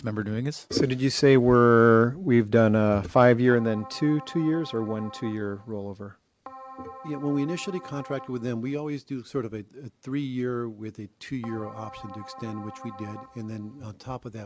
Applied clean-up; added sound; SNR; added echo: none; Keyboard (musical); 18 dB; none.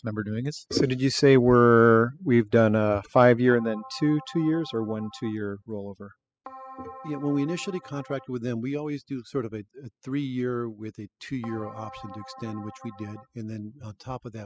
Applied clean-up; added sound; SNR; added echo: classical method spectral subtraction.